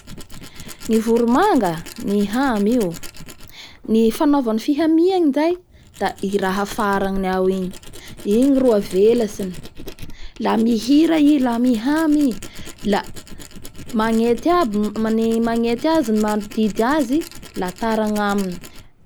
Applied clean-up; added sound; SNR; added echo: none; Tools; 15 dB; none.